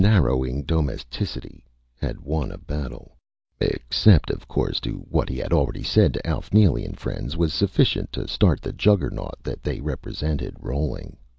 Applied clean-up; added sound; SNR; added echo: none; none; none; none.